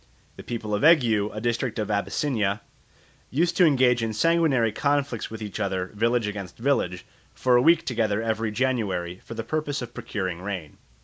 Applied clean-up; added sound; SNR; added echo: none; none; none; none.